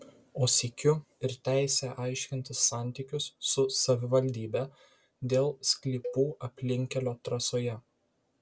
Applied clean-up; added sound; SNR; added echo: none; Cowbell; 15 dB; none.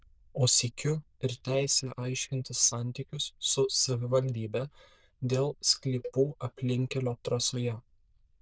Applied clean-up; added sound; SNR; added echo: neural diffusion model UNIVERSE++.